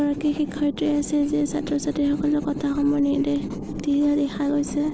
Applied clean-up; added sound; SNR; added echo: none; Writing; 19 dB; none.